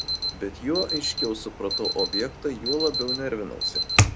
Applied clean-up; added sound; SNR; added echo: none; Alarm; -2 dB; none.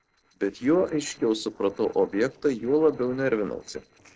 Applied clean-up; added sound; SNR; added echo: neural separator model SepFormer DNS4.